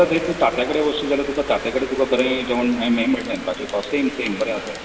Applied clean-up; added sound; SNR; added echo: none; Rain; 14 dB; reverberation time 2.8 s.